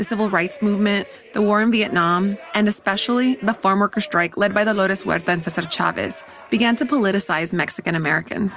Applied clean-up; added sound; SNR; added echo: none; none; none; none.